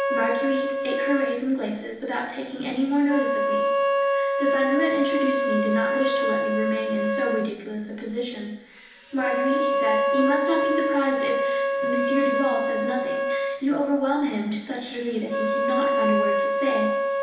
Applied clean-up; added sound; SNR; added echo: none; Wind instrument, woodwind instrument; -2 dB; reverberation time 0.9 s.